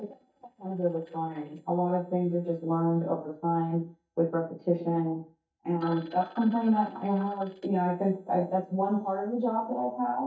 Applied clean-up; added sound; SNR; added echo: neural mask model DeepFilterNet 3.